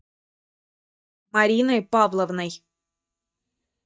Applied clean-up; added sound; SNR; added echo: neural mask model DeepFilterNet 3.